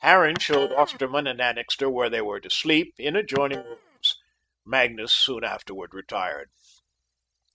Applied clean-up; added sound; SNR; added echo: neural mask model RNNoise.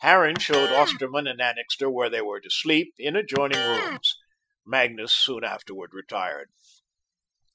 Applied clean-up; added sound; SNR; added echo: classical method Wiener filter.